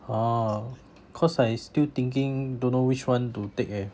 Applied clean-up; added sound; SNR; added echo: none; none; none; none.